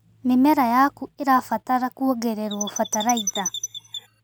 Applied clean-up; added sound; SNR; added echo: none; Chirp, tweet; 8 dB; none.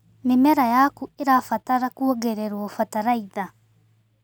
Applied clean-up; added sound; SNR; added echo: none; none; none; none.